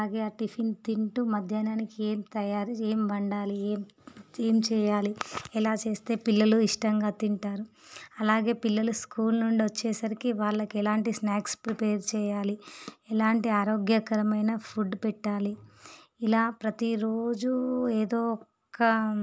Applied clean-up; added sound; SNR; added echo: none; none; none; none.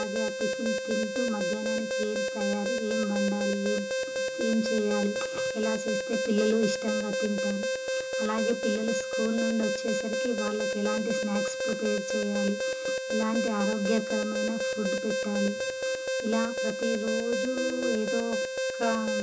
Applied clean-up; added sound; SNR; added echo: none; Alarm; -1 dB; reverberation time 0.2 s.